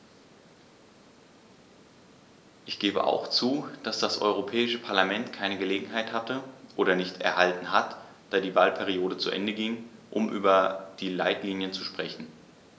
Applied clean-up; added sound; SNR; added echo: none; none; none; none.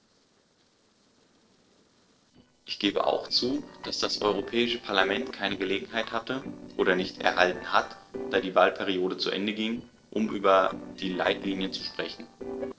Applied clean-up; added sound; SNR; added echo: neural separator model SepFormer DNS4.